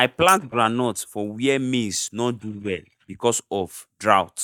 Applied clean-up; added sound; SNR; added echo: neural mask model DeepFilterNet 3.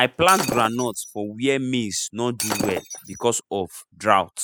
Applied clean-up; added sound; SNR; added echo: classical method spectral subtraction.